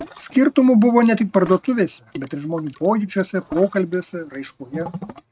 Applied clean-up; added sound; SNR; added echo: neural mask model RNNoise.